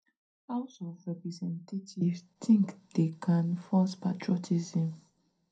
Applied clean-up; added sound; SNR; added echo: none; none; none; reverberation time 0.2 s.